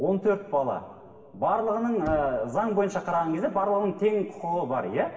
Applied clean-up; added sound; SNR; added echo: none; Knock / Wood; 19 dB; reverberation time 1.8 s.